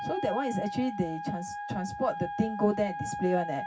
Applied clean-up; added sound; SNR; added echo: none; Wind instrument, woodwind instrument; 6 dB; reverberation time 0.4 s.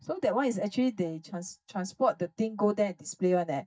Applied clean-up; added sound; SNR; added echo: neural mask model DeepFilterNet 3.